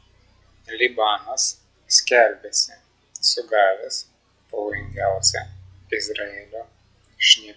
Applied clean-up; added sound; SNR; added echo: classical method log-MMSE.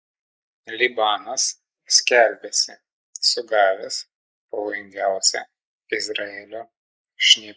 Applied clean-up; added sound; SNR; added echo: neural mask model Resemble Enhance denoiser.